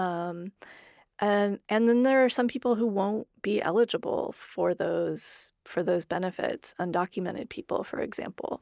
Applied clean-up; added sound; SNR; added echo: none; none; none; none.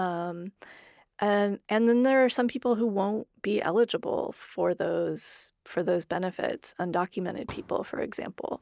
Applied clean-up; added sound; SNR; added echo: none; Fireworks; 19 dB; none.